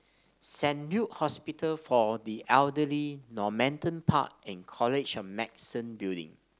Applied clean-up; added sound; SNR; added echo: none; none; none; none.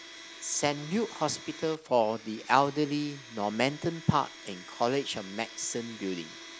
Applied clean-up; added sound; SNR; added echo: none; Domestic sounds, home sounds; 16 dB; none.